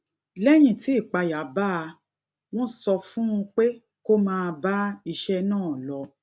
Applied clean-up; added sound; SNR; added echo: none; none; none; none.